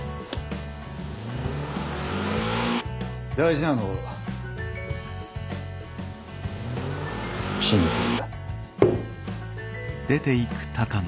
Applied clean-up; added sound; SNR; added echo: none; Accelerating, revving, vroom / Car; 2 dB; none.